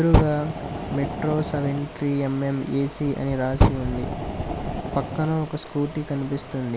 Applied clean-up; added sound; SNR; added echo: none; Fire; 2 dB; none.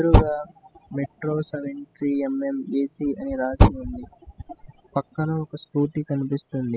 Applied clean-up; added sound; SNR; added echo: classical method spectral subtraction.